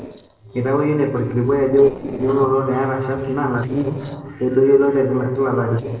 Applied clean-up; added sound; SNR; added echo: neural separator model SepFormer DNS4.